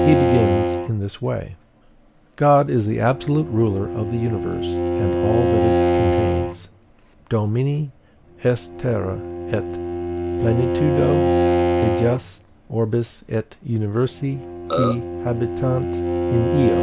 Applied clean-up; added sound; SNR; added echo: none; Bowed string instrument + Burping, eructation; 0 dB; none.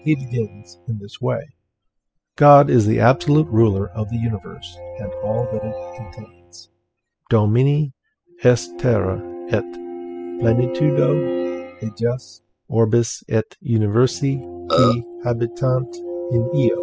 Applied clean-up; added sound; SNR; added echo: classical method spectral subtraction.